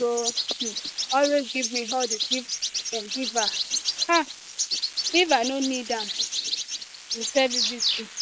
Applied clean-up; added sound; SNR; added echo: neural mask model Resemble Enhance denoiser.